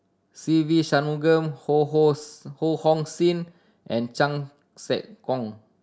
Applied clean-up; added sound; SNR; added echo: none; none; none; none.